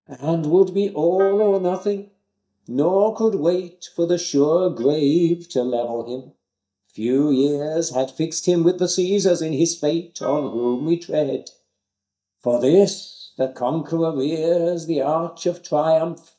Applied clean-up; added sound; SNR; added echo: neural mask model DeepFilterNet 3.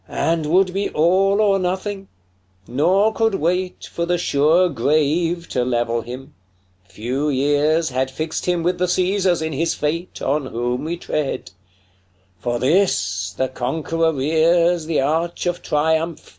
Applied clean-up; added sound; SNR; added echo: none; none; none; none.